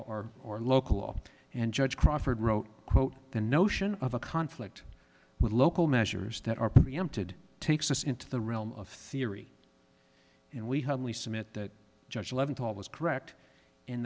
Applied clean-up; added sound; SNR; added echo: none; none; none; none.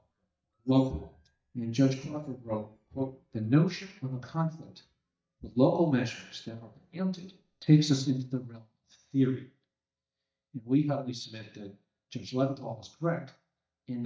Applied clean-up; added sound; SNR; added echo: neural mask model DeepFilterNet 3.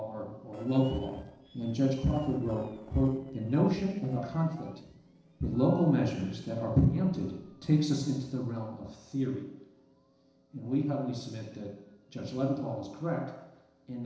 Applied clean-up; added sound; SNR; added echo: neural separator model SepFormer DNS4.